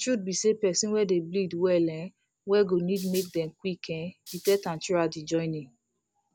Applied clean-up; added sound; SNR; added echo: none; Rattle (instrument); 15 dB; none.